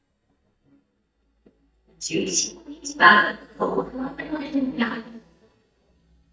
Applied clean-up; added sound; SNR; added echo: neural mask model DeepFilterNet 3.